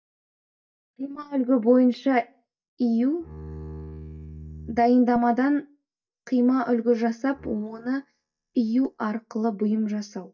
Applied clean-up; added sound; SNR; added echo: neural mask model DeepFilterNet 3.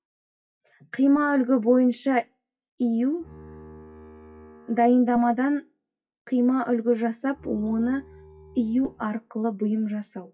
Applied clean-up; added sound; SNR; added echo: classical method WPE with log-MMSE.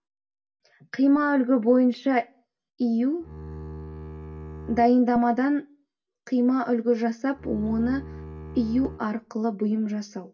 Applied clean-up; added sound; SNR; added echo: none; Bowed string instrument; 14 dB; reverberation time 0.1 s.